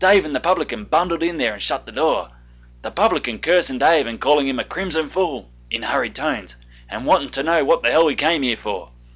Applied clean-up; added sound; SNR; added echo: none; none; none; none.